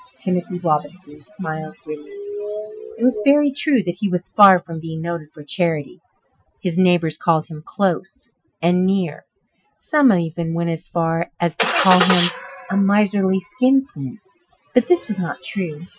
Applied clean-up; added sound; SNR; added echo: classical method Wiener filter.